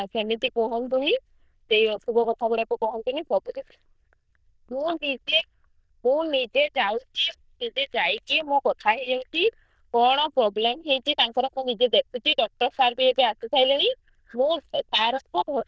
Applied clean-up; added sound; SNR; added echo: neural diffusion model UNIVERSE++.